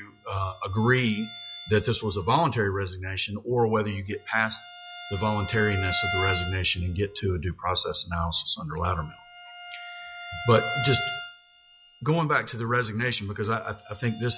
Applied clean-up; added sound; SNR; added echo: classical method log-MMSE.